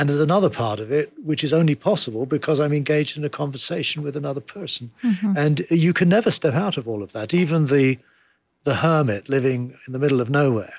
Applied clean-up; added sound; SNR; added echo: none; none; none; none.